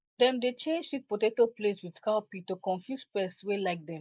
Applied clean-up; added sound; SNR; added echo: neural mask model Resemble Enhance denoiser.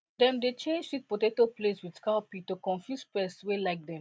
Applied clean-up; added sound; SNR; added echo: none; none; none; none.